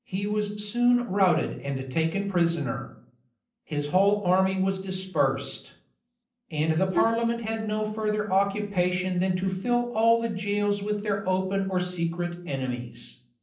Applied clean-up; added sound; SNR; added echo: neural separator model SepFormer DNS4.